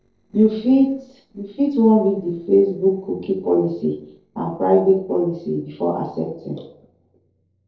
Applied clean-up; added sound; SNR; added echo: neural separator model SepFormer DNS4.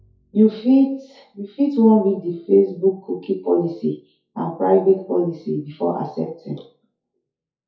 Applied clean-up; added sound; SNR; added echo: classical method WPE with log-MMSE.